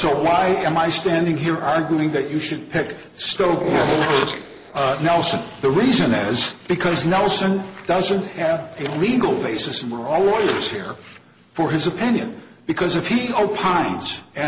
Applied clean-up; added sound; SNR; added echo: neural mask model Resemble Enhance denoiser.